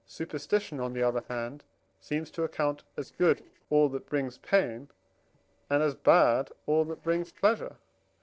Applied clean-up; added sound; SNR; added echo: neural separator model SepFormer DNS4.